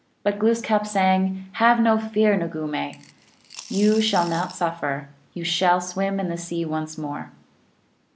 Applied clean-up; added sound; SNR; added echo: none; Coin (dropping) / Glass; 17 dB; none.